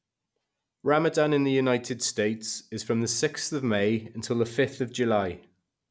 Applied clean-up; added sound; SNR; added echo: none; none; none; none.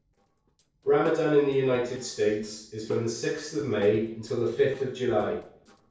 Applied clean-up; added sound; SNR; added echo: neural separator model SepFormer DNS4.